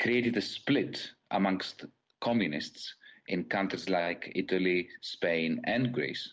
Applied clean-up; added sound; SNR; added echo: none; none; none; none.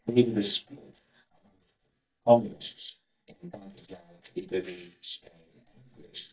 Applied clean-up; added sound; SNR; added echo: neural mask model DeepFilterNet 3.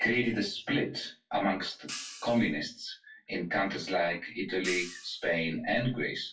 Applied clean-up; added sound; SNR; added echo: classical method WPE with log-MMSE.